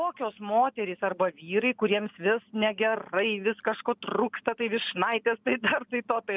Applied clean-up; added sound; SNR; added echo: none; none; none; none.